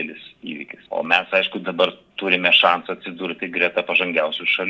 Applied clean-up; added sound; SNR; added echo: none; none; none; none.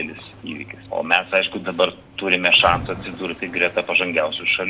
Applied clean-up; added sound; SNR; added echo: none; Cricket / Waves, surf; 17 dB; none.